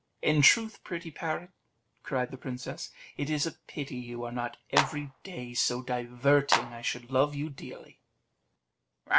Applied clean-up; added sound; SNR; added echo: none; Clapping; -1 dB; none.